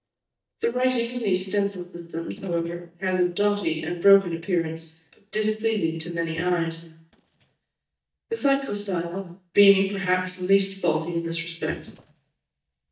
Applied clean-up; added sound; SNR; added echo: neural mask model DeepFilterNet 3.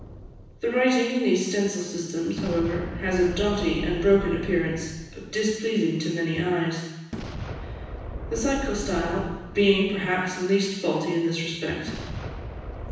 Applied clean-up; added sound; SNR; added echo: none; Boom; 11 dB; reverberation time 1.1 s.